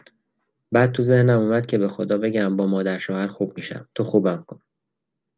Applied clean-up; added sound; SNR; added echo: none; none; none; none.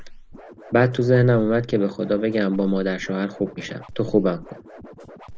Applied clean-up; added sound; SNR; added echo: none; Scratching (performance technique); 18 dB; none.